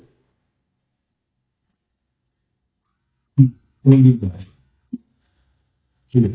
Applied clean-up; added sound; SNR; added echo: neural mask model DeepFilterNet 3.